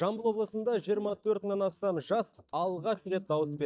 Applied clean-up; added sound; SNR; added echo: neural mask model DeepFilterNet 3.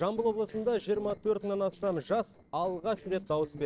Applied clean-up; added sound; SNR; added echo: neural separator model SepFormer DNS4.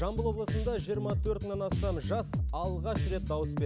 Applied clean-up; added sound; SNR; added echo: none; Bass guitar; -2 dB; none.